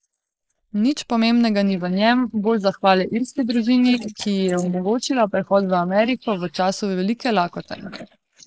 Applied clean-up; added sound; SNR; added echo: neural mask model Resemble Enhance denoiser.